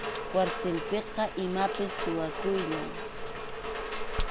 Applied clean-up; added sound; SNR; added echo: none; Rain; 1 dB; none.